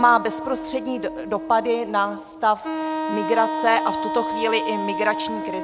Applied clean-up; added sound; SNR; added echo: none; Wind instrument, woodwind instrument; 5 dB; none.